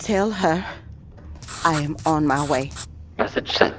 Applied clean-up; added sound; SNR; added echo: none; Writing; 13 dB; none.